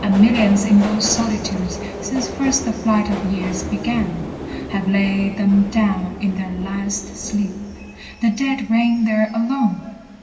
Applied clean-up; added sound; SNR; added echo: none; Subway, metro, underground; 10 dB; reverberation time 1.8 s.